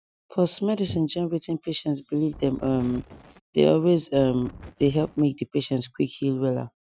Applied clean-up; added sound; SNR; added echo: neural mask model RNNoise.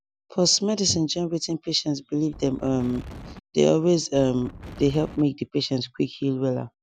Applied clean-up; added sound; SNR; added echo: none; Wind; 15 dB; none.